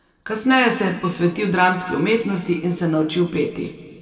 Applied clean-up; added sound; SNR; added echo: none; none; none; reverberation time 1.7 s.